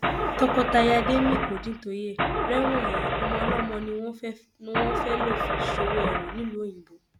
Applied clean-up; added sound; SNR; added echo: none; Engine starting / Car; -1 dB; none.